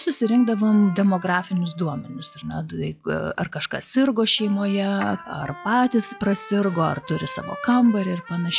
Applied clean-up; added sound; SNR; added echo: classical method log-MMSE.